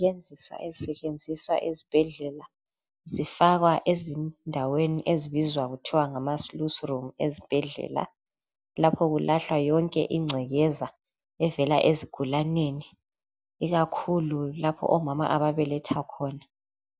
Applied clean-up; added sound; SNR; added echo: none; none; none; none.